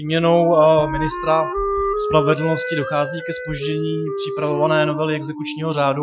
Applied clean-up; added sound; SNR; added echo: classical method Wiener filter.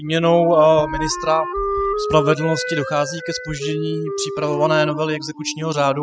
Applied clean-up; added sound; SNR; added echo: classical method spectral subtraction.